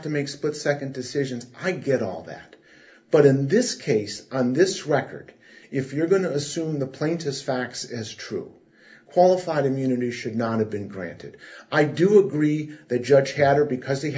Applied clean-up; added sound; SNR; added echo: none; none; none; reverberation time 0.3 s.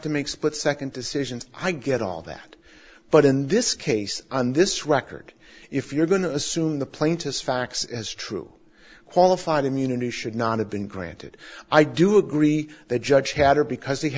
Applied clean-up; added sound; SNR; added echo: none; none; none; none.